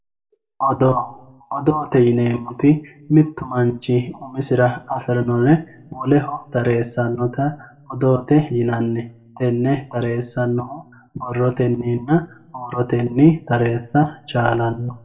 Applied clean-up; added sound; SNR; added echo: none; none; none; reverberation time 0.3 s.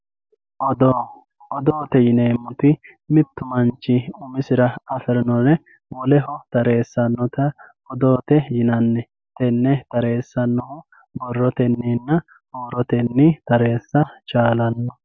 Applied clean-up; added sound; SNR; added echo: none; none; none; none.